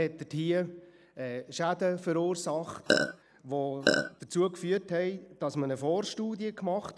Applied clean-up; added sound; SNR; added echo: neural mask model Resemble Enhance denoiser.